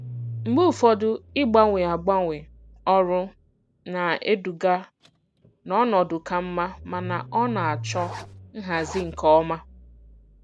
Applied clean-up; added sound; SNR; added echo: none; Zipper (clothing) + Engine starting / Car; 15 dB; none.